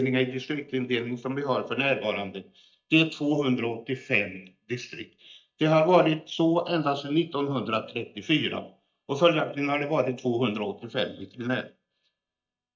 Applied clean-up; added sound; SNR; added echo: neural mask model DeepFilterNet 3.